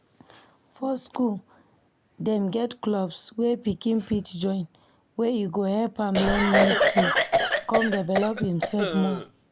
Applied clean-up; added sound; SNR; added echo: none; Cough; -2 dB; none.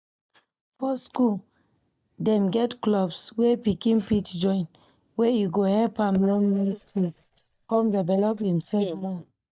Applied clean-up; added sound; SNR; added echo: neural mask model DeepFilterNet 3.